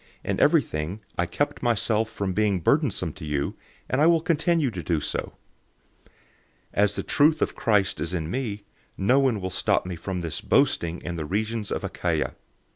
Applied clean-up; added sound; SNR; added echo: none; none; none; none.